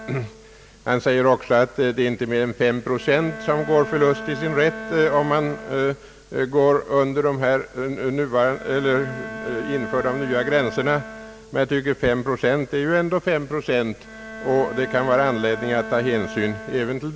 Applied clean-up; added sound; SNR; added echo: none; Bowed string instrument; 14 dB; none.